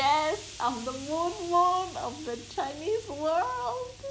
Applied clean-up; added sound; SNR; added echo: none; Explosion; 17 dB; none.